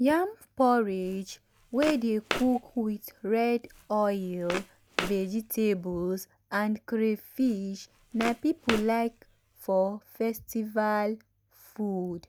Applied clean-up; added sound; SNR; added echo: none; Walk, footsteps; 11 dB; none.